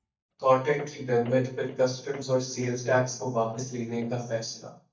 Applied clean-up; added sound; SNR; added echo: neural mask model DeepFilterNet 3.